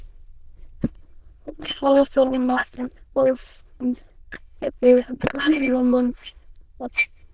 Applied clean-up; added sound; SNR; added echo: neural diffusion model UNIVERSE++.